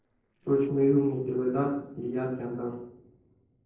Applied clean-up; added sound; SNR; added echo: neural separator model SepFormer DNS4.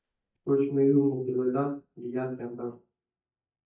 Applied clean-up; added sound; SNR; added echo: neural mask model DeepFilterNet 3.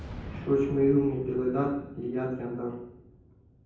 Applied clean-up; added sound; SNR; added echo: none; Boom; 14 dB; reverberation time 0.9 s.